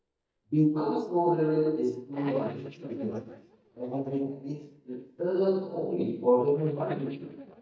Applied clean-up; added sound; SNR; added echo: neural mask model DeepFilterNet 3.